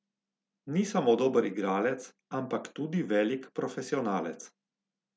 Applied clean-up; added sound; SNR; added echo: none; none; none; none.